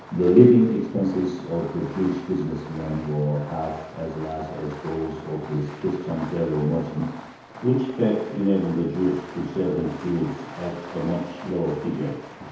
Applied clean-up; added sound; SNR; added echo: none; Fireworks; 17 dB; reverberation time 1.0 s.